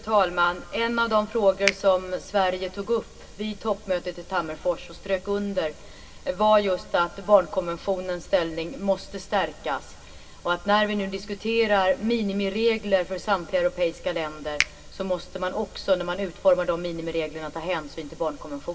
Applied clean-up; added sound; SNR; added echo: none; Finger snapping; 11 dB; reverberation time 0.1 s.